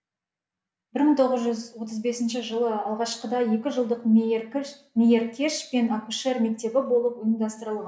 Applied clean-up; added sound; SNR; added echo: none; none; none; none.